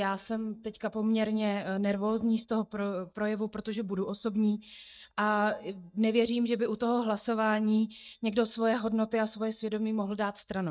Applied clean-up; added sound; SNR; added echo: neural mask model DeepFilterNet 3.